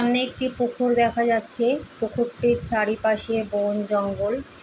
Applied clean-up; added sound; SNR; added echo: none; none; none; none.